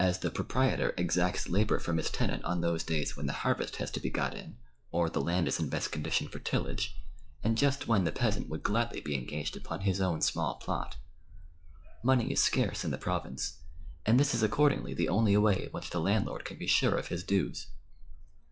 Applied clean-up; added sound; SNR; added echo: classical method log-MMSE.